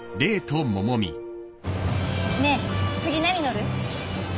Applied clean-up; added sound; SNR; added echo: none; none; none; none.